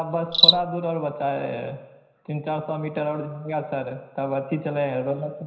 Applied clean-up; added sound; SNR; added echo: none; Cricket; 1 dB; reverberation time 0.9 s.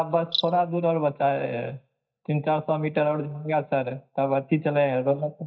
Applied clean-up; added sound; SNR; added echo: neural mask model DeepFilterNet 3.